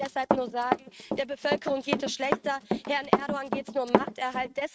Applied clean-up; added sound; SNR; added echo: neural mask model RNNoise.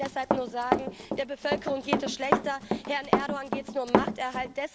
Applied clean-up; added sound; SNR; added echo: none; Run; -3 dB; none.